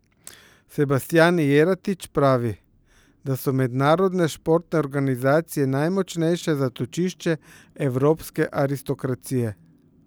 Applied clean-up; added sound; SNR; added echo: none; none; none; none.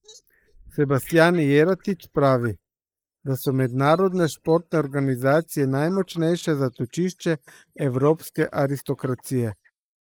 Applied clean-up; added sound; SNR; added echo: neural mask model Resemble Enhance denoiser.